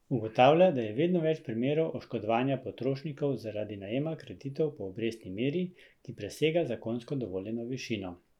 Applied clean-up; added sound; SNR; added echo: none; none; none; none.